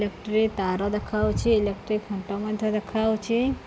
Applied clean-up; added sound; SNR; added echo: none; none; none; none.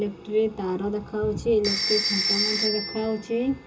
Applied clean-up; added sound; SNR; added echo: none; Telephone; 3 dB; reverberation time 0.2 s.